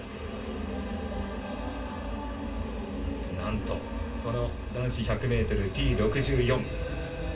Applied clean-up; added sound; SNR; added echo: none; none; none; reverberation time 0.2 s.